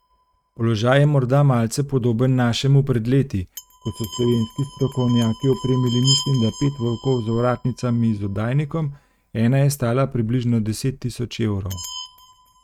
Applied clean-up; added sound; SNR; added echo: neural mask model RNNoise.